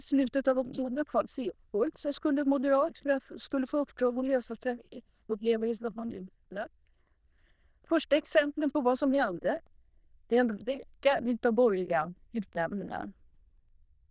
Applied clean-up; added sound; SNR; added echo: neural diffusion model UNIVERSE++.